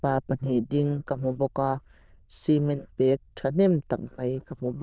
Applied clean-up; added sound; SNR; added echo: neural diffusion model UNIVERSE++.